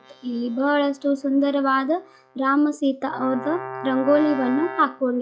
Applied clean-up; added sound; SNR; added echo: classical method log-MMSE.